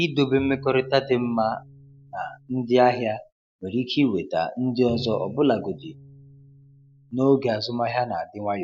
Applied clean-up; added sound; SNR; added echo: none; Bowed string instrument; 17 dB; none.